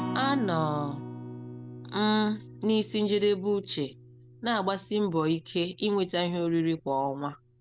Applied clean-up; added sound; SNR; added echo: none; Acoustic guitar; 12 dB; none.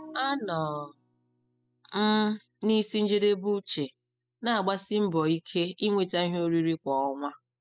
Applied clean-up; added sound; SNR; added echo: classical method spectral subtraction.